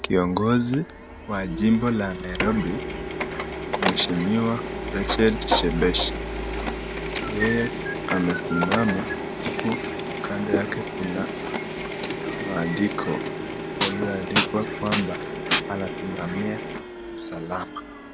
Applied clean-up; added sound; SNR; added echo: none; Printer; 4 dB; none.